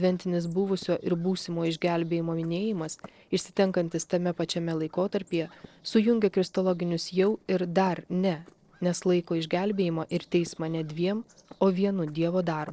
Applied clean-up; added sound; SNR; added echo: neural separator model SepFormer DNS4.